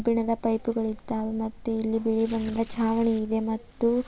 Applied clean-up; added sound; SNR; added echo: none; Tearing; 19 dB; none.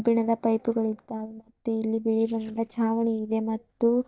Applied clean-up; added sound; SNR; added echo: neural mask model DeepFilterNet 3.